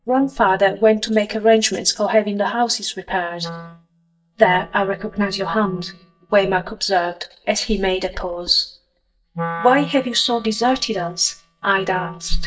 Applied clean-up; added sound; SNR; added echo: neural mask model DeepFilterNet 3.